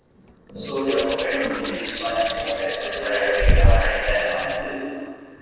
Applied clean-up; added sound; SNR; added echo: neural separator model SepFormer DNS4.